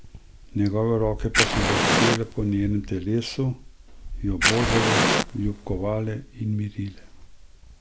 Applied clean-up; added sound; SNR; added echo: none; Fire; -2 dB; none.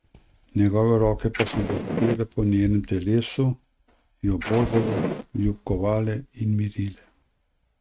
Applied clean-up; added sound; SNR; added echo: neural mask model RNNoise.